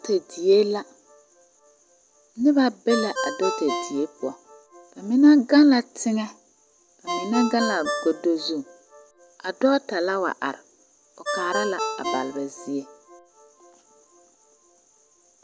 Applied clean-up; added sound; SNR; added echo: none; Ringtone; 11 dB; none.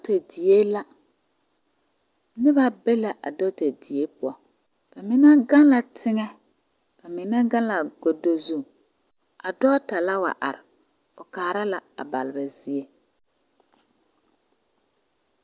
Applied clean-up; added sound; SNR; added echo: none; none; none; none.